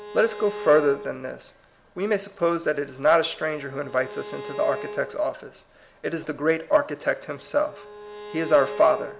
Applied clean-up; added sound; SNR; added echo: none; Bowed string instrument; 15 dB; none.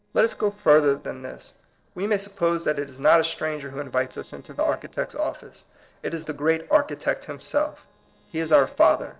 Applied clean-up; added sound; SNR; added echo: neural separator model SepFormer DNS4.